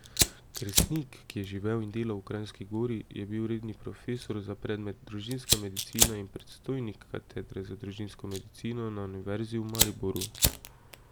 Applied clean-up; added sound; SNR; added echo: none; Fire; -1 dB; none.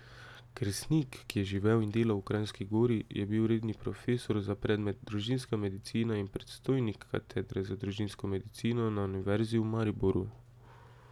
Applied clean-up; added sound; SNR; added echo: none; none; none; none.